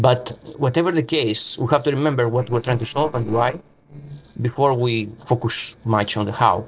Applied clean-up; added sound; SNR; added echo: neural separator model SepFormer DNS4.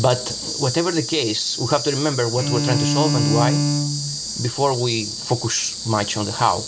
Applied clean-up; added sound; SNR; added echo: none; Insect + Bowed string instrument; 2 dB; none.